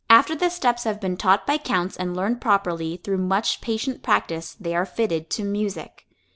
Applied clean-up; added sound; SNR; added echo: none; none; none; none.